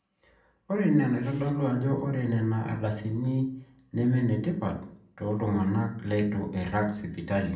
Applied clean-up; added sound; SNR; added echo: none; none; none; reverberation time 0.6 s.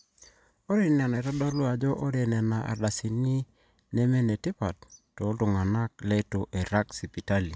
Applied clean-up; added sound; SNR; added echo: none; none; none; none.